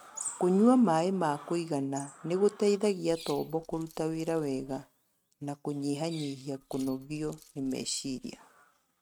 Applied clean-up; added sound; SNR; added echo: neural mask model RNNoise.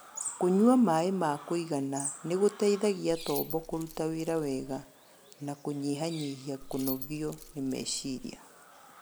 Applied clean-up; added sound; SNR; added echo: none; Keys jangling; 14 dB; none.